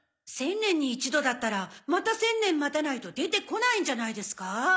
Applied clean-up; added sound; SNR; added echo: none; none; none; none.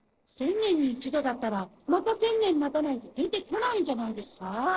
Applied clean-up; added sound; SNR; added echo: neural separator model SepFormer DNS4.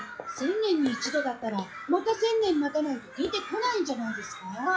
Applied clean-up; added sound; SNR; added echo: classical method WPE with log-MMSE.